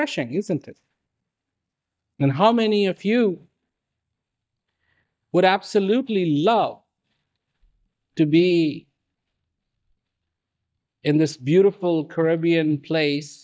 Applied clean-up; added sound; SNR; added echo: neural mask model DeepFilterNet 3.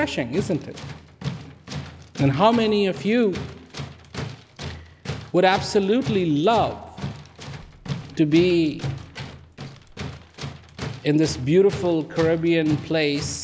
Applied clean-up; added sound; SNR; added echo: none; Tools; 11 dB; none.